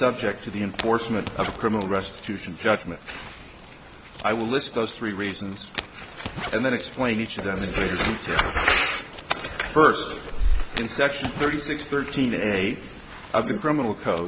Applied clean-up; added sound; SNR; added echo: none; Zipper (clothing); 15 dB; none.